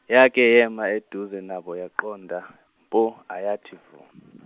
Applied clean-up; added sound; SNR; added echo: none; none; none; none.